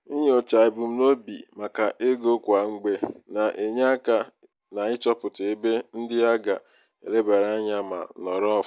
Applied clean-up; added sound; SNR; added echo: none; none; none; none.